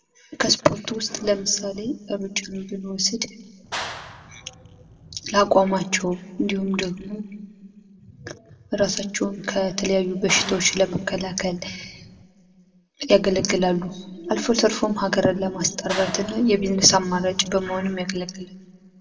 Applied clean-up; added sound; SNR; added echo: none; Clapping; 13 dB; reverberation time 0.8 s.